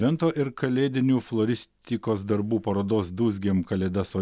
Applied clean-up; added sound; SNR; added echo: none; none; none; none.